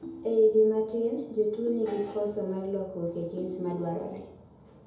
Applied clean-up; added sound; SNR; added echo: none; Ringtone; 18 dB; reverberation time 0.8 s.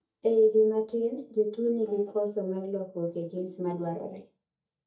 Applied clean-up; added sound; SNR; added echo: neural mask model DeepFilterNet 3.